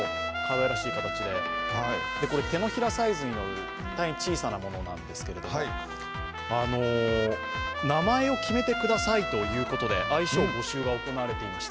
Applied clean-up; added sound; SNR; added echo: none; Trumpet; 5 dB; none.